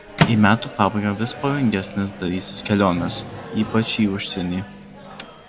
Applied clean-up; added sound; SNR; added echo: none; Microwave oven; 8 dB; none.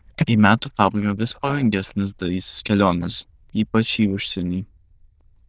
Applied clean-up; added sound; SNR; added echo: neural diffusion model UNIVERSE++.